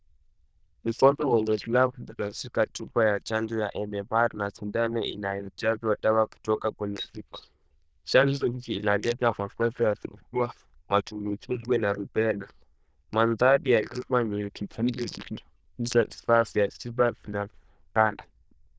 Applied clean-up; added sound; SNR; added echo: neural diffusion model UNIVERSE++.